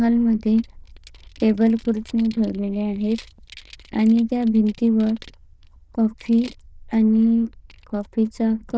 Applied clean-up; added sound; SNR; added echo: neural diffusion model UNIVERSE++.